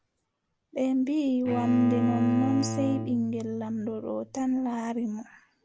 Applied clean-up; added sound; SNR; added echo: none; Bowed string instrument; 5 dB; none.